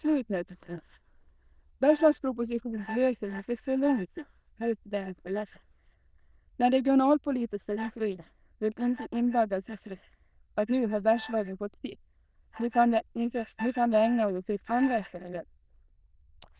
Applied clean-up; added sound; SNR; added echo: neural diffusion model UNIVERSE++.